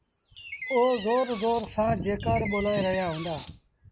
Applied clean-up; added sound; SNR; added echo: none; Door; 7 dB; none.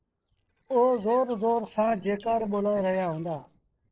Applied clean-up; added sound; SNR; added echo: neural separator model SepFormer DNS4.